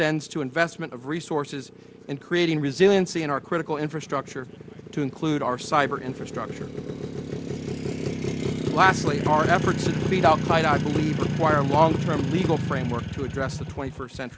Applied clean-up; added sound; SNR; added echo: none; Motorcycle; 4 dB; none.